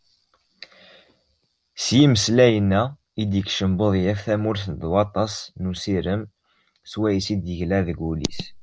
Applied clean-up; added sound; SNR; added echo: none; none; none; none.